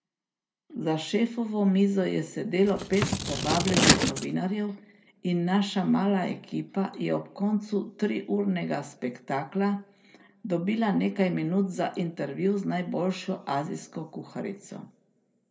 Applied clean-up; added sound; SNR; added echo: none; Scissors; -2 dB; reverberation time 0.5 s.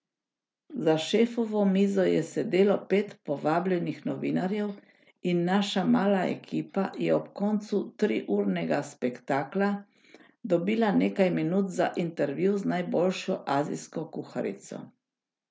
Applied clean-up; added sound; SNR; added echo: none; none; none; none.